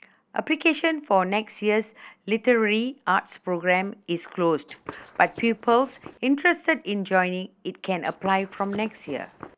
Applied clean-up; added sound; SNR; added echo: neural mask model Resemble Enhance denoiser.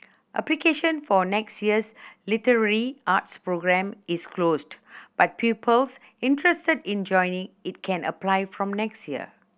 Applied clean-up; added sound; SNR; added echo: none; none; none; none.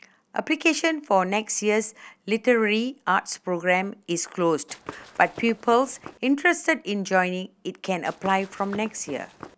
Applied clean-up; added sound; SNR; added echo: none; Walk, footsteps / Run; 18 dB; none.